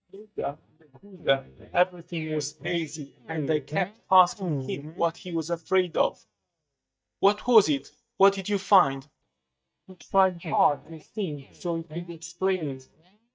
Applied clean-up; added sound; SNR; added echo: neural mask model DeepFilterNet 3.